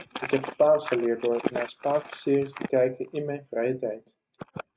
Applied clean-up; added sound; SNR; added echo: neural mask model RNNoise.